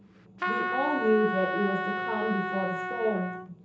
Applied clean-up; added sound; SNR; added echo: none; Trumpet; 2 dB; reverberation time 0.7 s.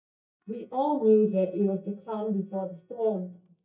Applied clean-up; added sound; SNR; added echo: neural mask model DeepFilterNet 3.